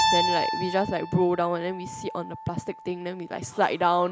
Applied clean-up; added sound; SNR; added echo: none; Keyboard (musical); 4 dB; none.